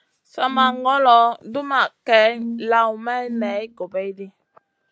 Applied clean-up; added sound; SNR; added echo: none; Brass instrument; 11 dB; none.